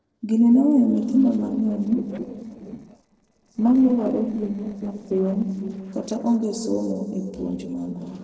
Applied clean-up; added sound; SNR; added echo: neural separator model SepFormer DNS4.